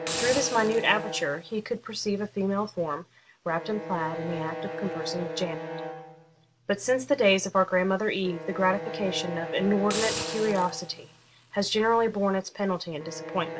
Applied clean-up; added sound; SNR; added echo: none; Bowed string instrument + Hiss; 9 dB; none.